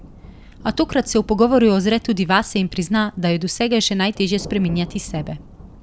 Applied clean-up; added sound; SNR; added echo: none; Thunder; 19 dB; none.